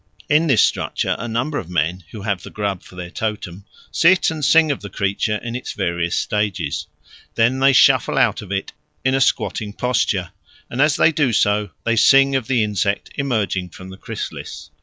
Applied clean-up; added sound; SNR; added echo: none; none; none; none.